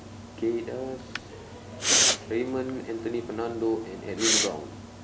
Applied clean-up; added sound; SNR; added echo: none; Respiratory sounds; -2 dB; none.